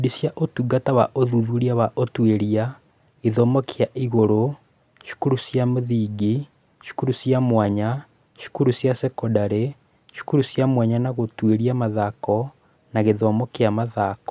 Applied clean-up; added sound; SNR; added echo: none; none; none; none.